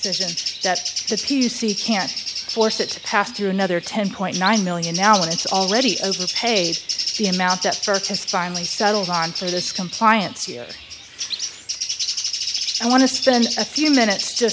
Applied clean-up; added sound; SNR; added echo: none; Bird; 5 dB; none.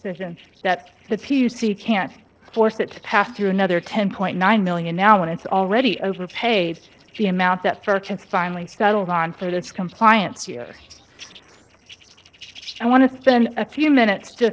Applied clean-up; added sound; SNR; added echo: neural separator model SepFormer DNS4.